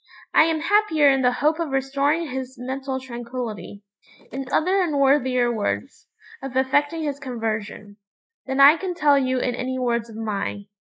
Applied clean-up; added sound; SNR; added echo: neural mask model Resemble Enhance denoiser.